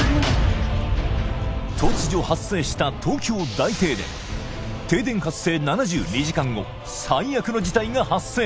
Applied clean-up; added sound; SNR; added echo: none; none; none; none.